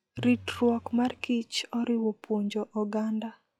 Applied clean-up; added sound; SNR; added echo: classical method log-MMSE.